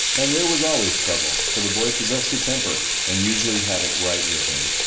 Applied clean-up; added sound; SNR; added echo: none; Sink (filling or washing) / Water tap, faucet; -5 dB; reverberation time 0.7 s.